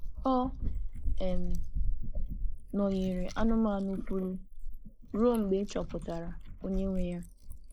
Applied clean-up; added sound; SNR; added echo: neural mask model Resemble Enhance denoiser.